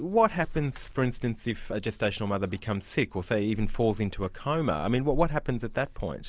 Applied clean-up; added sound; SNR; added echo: none; none; none; none.